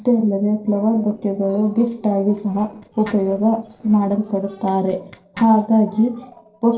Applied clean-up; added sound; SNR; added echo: neural separator model SepFormer DNS4.